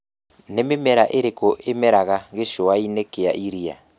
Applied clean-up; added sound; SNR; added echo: none; none; none; none.